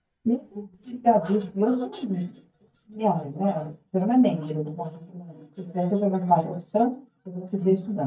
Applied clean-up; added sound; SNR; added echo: neural mask model DeepFilterNet 3.